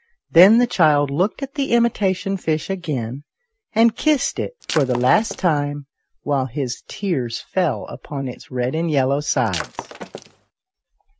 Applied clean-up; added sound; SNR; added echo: none; Shatter; 11 dB; none.